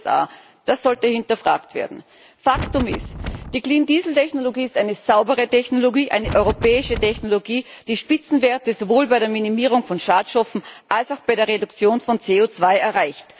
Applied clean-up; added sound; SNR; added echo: none; Wind; 8 dB; none.